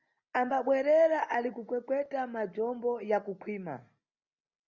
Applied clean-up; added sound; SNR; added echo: none; none; none; none.